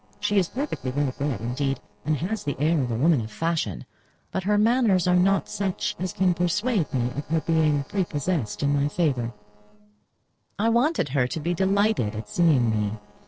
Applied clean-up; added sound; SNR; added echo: neural separator model SepFormer DNS4.